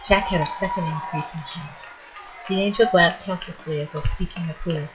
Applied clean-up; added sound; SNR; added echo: classical method WPE with log-MMSE.